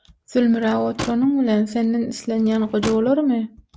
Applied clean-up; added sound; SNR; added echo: none; Drawer open or close / Wood; 15 dB; none.